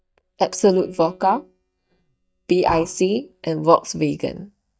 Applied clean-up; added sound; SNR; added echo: neural mask model DeepFilterNet 3.